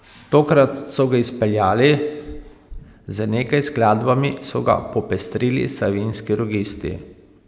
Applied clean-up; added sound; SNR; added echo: none; none; none; none.